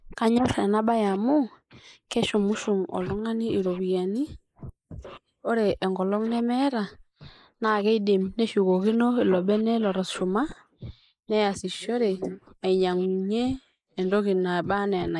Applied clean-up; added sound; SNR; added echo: neural mask model Resemble Enhance denoiser.